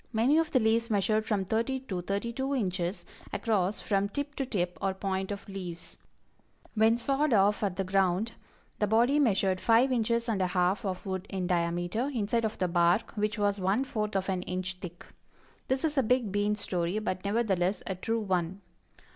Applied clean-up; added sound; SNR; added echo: none; none; none; none.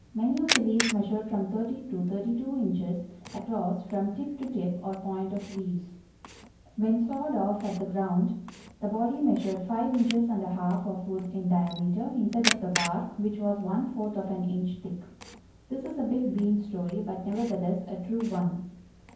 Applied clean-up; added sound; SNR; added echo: none; Camera; 10 dB; reverberation time 0.9 s.